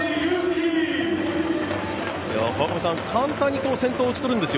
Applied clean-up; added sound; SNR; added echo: none; none; none; none.